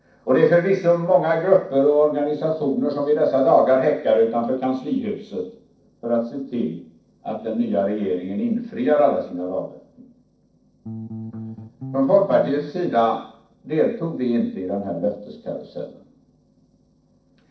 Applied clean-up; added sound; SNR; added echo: neural separator model SepFormer DNS4.